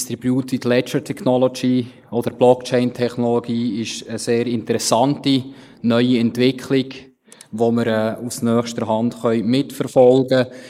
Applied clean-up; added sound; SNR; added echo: neural mask model Resemble Enhance denoiser.